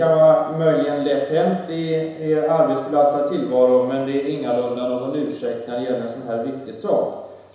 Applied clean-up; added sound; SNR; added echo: none; none; none; reverberation time 1.0 s.